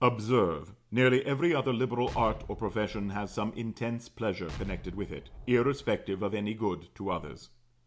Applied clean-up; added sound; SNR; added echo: none; Explosion; 14 dB; none.